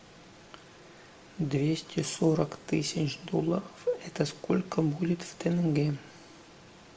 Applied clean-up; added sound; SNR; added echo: none; none; none; reverberation time 0.5 s.